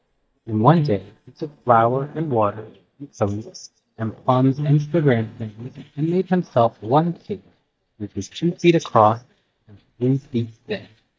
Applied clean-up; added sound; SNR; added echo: neural mask model DeepFilterNet 3.